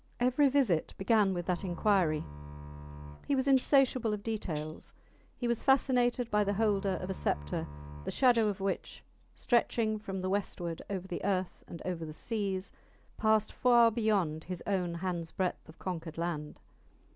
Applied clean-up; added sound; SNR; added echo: none; Bowed string instrument + Tambourine; 15 dB; none.